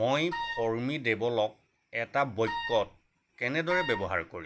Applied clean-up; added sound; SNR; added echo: none; Wind instrument, woodwind instrument; 7 dB; none.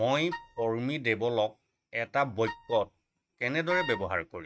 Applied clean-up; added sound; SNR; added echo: neural mask model RNNoise.